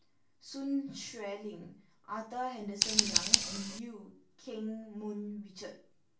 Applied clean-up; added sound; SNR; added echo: none; Scissors; -3 dB; reverberation time 0.3 s.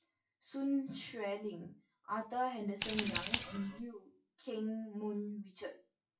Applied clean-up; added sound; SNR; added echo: classical method WPE with log-MMSE.